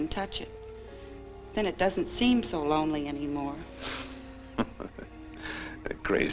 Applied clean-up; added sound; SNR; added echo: none; none; none; none.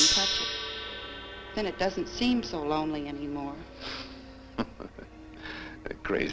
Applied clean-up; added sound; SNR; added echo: none; Gong; 2 dB; none.